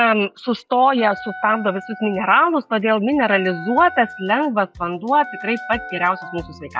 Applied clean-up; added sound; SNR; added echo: classical method log-MMSE.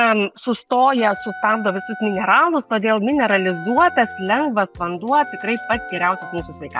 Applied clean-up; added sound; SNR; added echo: none; Wind instrument, woodwind instrument; 15 dB; none.